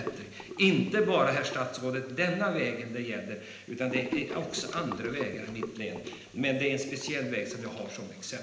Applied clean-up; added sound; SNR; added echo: none; Sink (filling or washing) / Gurgling; 12 dB; reverberation time 0.9 s.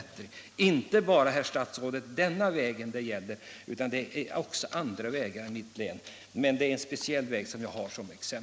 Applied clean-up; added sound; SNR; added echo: none; none; none; none.